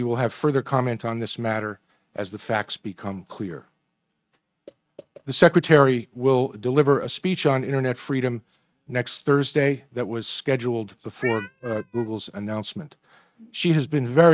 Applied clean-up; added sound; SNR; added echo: neural mask model RNNoise.